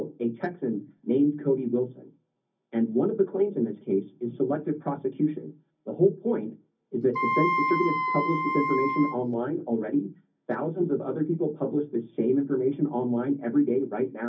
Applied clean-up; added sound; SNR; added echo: none; Wind instrument, woodwind instrument; 0 dB; reverberation time 0.4 s.